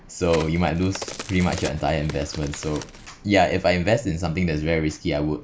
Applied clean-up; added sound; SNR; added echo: none; Crack; 14 dB; none.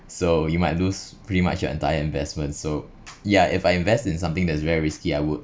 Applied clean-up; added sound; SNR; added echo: none; none; none; none.